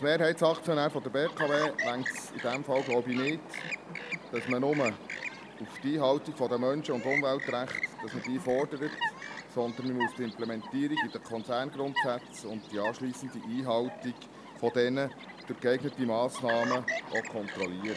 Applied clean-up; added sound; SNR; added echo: none; Chirp, tweet; 7 dB; none.